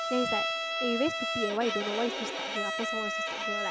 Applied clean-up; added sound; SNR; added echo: none; Bowed string instrument; -1 dB; none.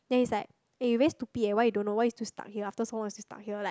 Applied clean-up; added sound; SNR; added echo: none; none; none; none.